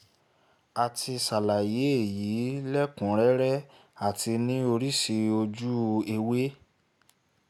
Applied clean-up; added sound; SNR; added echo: none; none; none; none.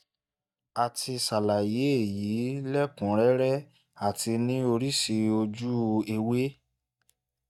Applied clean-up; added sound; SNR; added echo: neural mask model DeepFilterNet 3.